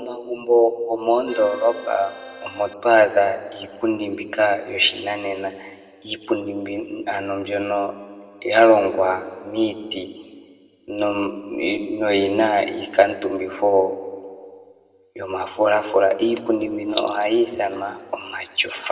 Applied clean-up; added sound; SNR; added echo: none; Accordion; 17 dB; reverberation time 1.5 s.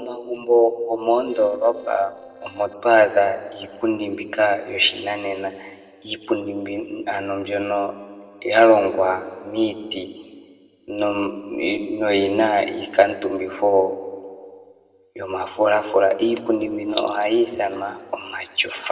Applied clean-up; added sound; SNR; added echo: neural separator model SepFormer DNS4.